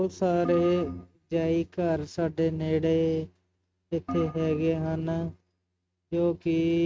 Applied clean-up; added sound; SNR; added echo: neural mask model RNNoise.